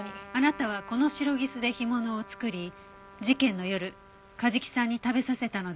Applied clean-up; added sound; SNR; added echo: none; Trumpet; 19 dB; none.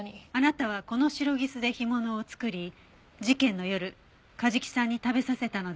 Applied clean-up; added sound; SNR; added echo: none; none; none; none.